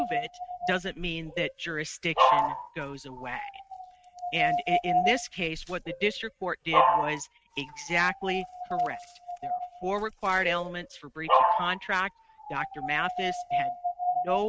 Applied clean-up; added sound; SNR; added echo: neural mask model RNNoise.